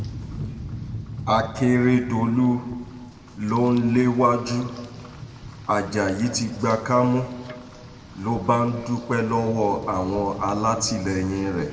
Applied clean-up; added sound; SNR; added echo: none; Rain; 14 dB; reverberation time 1.7 s.